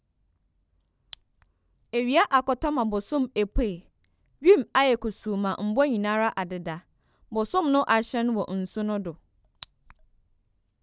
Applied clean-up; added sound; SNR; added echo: none; none; none; none.